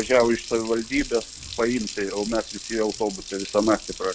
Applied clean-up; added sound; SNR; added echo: none; Water tap, faucet; 13 dB; none.